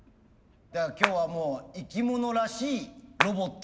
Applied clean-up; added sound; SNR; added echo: none; Clapping; -3 dB; none.